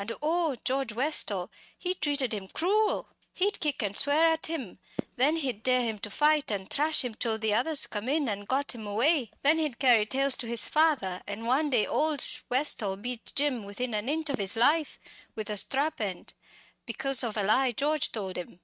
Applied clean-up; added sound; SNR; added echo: neural mask model RNNoise.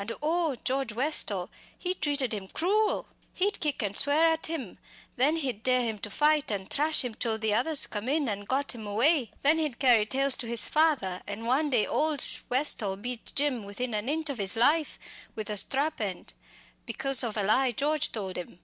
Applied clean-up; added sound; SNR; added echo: none; none; none; none.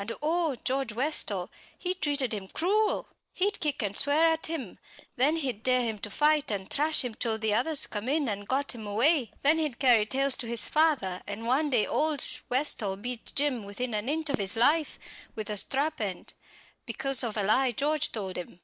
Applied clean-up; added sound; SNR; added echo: neural mask model Resemble Enhance denoiser.